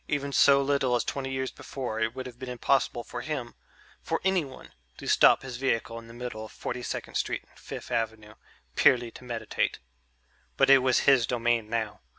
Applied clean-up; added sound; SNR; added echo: none; none; none; none.